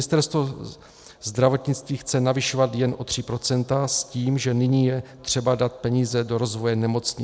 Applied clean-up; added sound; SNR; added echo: none; none; none; none.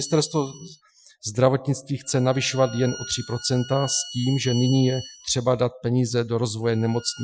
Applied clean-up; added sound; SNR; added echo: classical method Wiener filter.